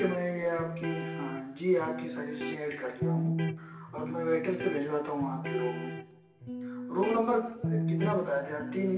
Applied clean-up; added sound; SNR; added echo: none; Electric guitar; 3 dB; reverberation time 1.0 s.